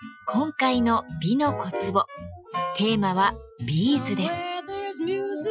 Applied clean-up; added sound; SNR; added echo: classical method Wiener filter.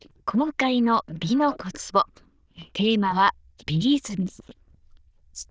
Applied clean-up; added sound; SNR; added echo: neural diffusion model UNIVERSE++.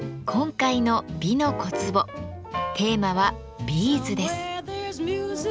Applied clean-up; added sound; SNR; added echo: none; none; none; none.